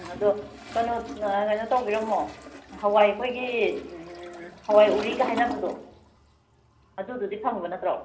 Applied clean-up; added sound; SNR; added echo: none; Toilet flush; 14 dB; reverberation time 0.5 s.